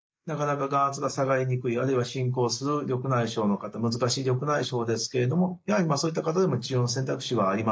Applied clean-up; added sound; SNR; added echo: neural mask model Resemble Enhance denoiser.